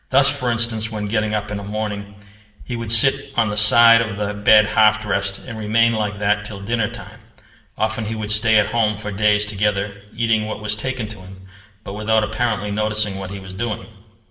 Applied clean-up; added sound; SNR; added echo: none; none; none; reverberation time 0.8 s.